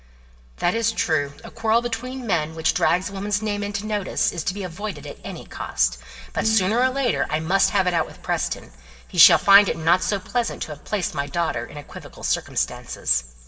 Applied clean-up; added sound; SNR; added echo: none; Bowed string instrument; 15 dB; reverberation time 2.2 s.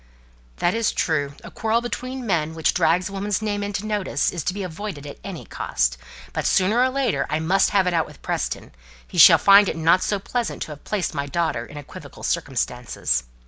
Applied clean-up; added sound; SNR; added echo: none; none; none; none.